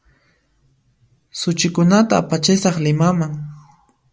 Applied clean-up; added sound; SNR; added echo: none; none; none; none.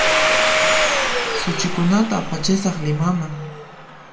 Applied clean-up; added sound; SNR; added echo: none; Domestic sounds, home sounds; -2 dB; reverberation time 0.4 s.